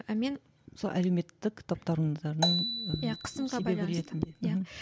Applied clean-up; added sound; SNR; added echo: none; Marimba, xylophone; 4 dB; none.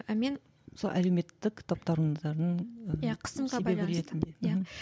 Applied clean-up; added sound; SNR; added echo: none; none; none; none.